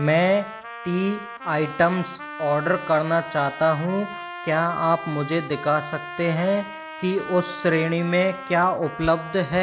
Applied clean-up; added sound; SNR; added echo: none; Trumpet; 13 dB; none.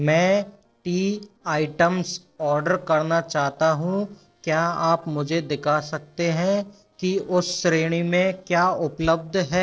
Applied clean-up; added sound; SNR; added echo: neural separator model SepFormer DNS4.